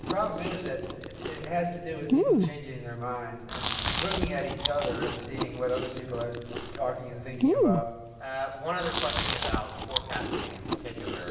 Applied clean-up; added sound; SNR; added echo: none; Chewing, mastication; -2 dB; reverberation time 1.1 s.